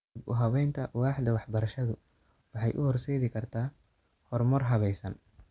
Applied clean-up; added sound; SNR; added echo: none; none; none; none.